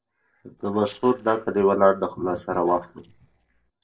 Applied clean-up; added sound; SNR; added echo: neural separator model SepFormer DNS4.